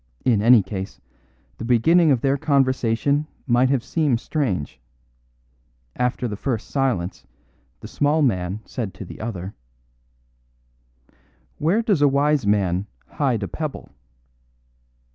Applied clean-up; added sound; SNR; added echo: none; none; none; none.